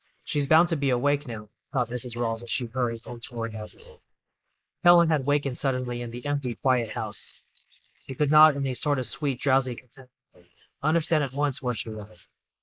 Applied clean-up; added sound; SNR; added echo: neural mask model Resemble Enhance denoiser.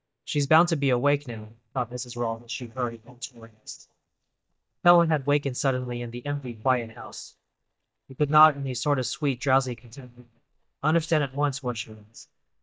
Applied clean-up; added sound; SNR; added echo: neural mask model DeepFilterNet 3.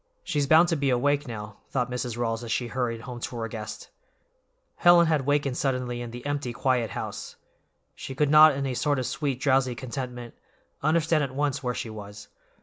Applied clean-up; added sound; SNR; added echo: none; none; none; none.